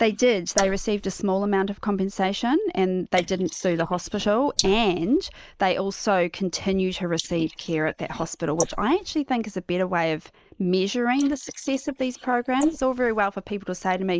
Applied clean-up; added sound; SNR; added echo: neural mask model Resemble Enhance denoiser.